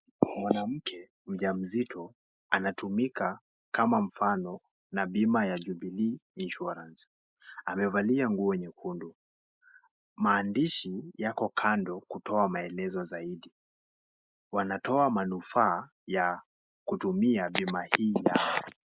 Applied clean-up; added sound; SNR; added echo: neural mask model Resemble Enhance denoiser.